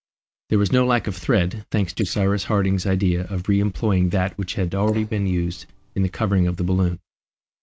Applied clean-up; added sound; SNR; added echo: neural mask model Resemble Enhance denoiser.